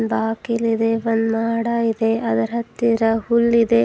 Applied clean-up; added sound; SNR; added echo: none; none; none; none.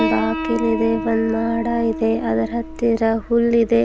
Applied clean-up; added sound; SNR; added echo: none; Piano; 8 dB; none.